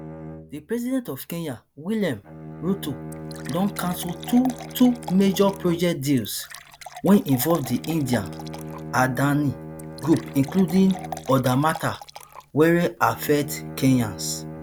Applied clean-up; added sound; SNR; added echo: none; Bowed string instrument + Fill (with liquid) / Water; 13 dB; none.